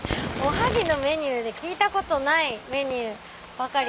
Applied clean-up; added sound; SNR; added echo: none; Fire; 8 dB; none.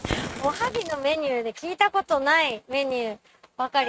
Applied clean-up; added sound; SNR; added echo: neural mask model RNNoise.